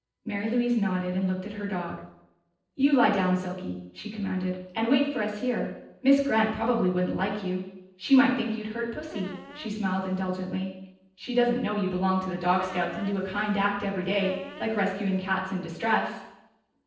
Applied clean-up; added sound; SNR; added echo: neural separator model SepFormer DNS4.